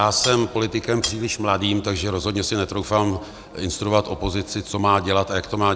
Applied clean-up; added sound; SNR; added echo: none; Cutlery, silverware; 10 dB; none.